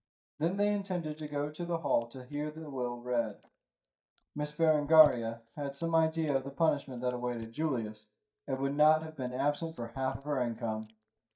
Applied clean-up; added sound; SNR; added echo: neural mask model DeepFilterNet 3.